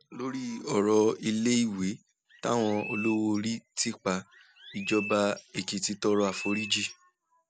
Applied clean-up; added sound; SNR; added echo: none; Chirp, tweet; 13 dB; none.